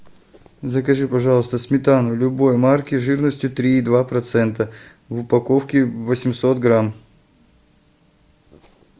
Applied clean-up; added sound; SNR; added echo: none; none; none; none.